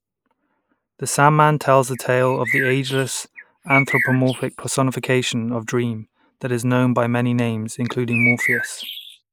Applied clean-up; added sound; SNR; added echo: neural mask model Resemble Enhance denoiser.